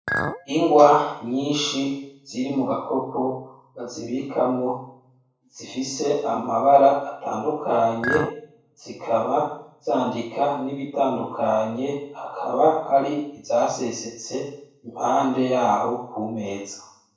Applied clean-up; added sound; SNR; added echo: none; Chink, clink; 6 dB; reverberation time 0.6 s.